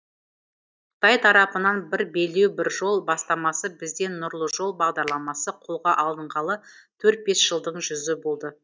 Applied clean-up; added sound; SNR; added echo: neural mask model DeepFilterNet 3.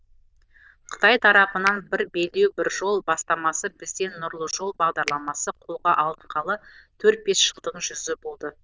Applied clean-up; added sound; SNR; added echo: neural diffusion model UNIVERSE++.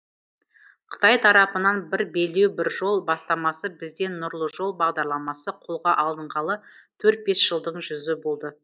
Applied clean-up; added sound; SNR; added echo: neural mask model Resemble Enhance denoiser.